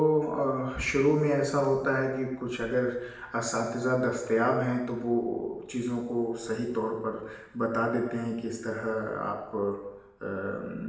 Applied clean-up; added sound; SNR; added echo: none; none; none; reverberation time 0.9 s.